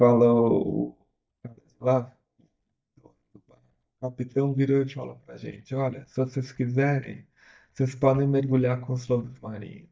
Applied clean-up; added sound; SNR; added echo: neural mask model DeepFilterNet 3.